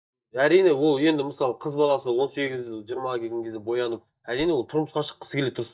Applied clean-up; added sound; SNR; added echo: neural mask model DeepFilterNet 3.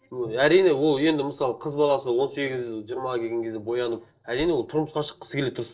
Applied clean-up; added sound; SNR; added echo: neural separator model SepFormer DNS4.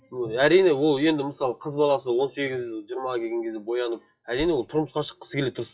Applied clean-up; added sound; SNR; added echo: classical method WPE with log-MMSE.